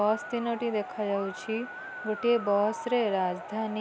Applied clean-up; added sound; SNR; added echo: none; Musical instrument; 12 dB; none.